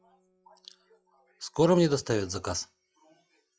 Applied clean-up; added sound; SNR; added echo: classical method log-MMSE.